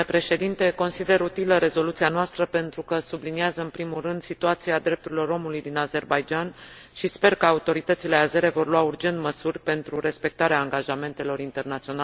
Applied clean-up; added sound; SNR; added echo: none; none; none; none.